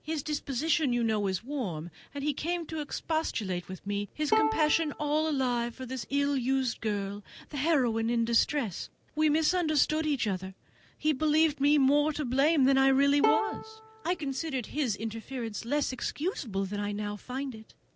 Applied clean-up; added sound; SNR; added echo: none; Bowed string instrument; 5 dB; none.